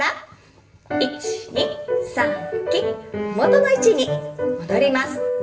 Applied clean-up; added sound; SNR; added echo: none; none; none; reverberation time 0.6 s.